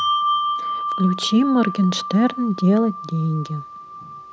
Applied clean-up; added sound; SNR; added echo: none; Bell; 5 dB; none.